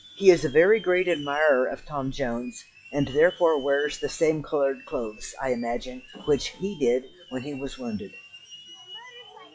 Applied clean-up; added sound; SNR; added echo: classical method log-MMSE.